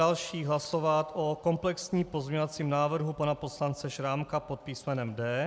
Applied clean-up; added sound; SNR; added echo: none; none; none; none.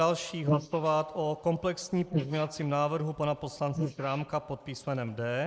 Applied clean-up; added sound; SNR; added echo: neural mask model Resemble Enhance denoiser.